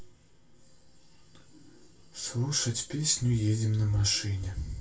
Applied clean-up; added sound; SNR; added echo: none; none; none; reverberation time 0.2 s.